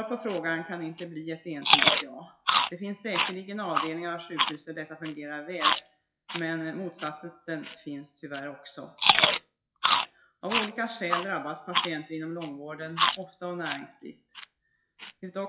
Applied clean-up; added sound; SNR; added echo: classical method WPE with log-MMSE.